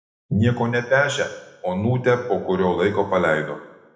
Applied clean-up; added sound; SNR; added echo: none; none; none; reverberation time 0.9 s.